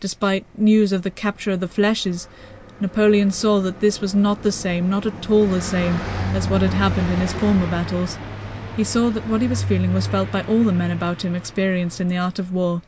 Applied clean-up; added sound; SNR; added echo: none; Car passing by; 9 dB; none.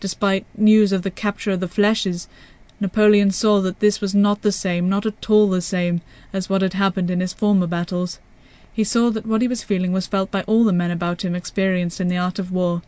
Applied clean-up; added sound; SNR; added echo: none; none; none; none.